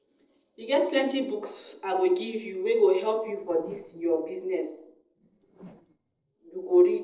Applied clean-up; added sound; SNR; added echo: neural separator model SepFormer DNS4.